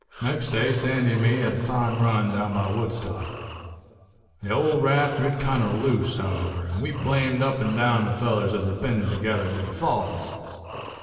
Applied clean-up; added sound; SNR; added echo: none; Breathing; 16 dB; reverberation time 2.6 s.